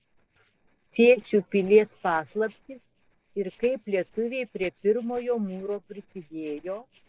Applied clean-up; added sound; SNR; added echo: neural separator model SepFormer DNS4.